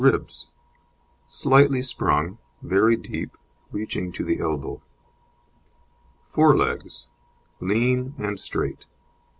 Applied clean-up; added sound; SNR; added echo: none; none; none; none.